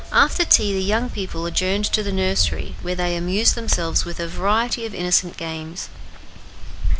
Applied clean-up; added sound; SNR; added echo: none; Bird; 2 dB; none.